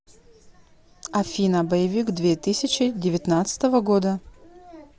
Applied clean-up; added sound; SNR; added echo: none; none; none; none.